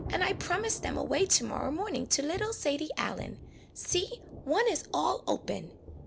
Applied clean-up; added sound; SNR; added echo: none; Thunder / Rain; 13 dB; none.